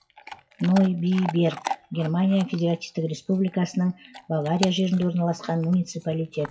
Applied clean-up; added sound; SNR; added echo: classical method WPE with log-MMSE.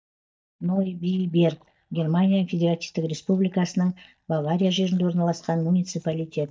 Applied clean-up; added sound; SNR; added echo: neural mask model DeepFilterNet 3.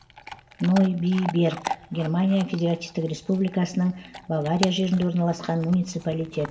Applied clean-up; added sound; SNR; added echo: none; Chewing, mastication / Dog; 14 dB; reverberation time 0.7 s.